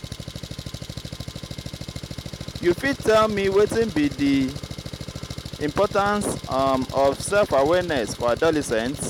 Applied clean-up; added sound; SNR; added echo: none; Engine; 11 dB; none.